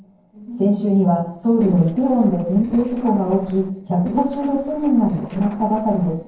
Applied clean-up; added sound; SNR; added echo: neural separator model SepFormer DNS4.